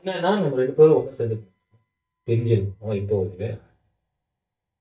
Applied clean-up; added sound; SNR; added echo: neural mask model DeepFilterNet 3.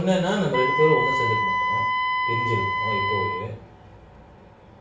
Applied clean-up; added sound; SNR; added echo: none; Wind instrument, woodwind instrument; -1 dB; reverberation time 0.4 s.